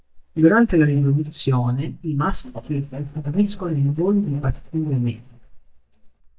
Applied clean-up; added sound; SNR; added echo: neural mask model DeepFilterNet 3.